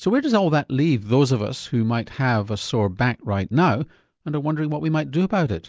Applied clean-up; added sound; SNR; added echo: none; none; none; none.